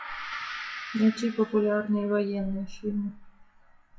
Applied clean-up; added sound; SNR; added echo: classical method WPE with log-MMSE.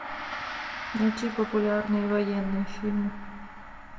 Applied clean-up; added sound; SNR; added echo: none; Gong; 10 dB; reverberation time 1.1 s.